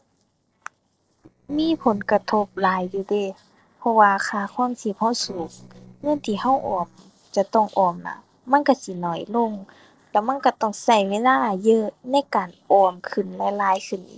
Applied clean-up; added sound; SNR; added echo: neural separator model SepFormer DNS4.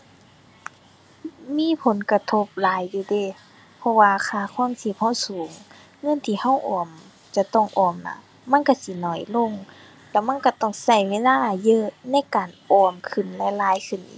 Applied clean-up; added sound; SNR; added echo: none; none; none; none.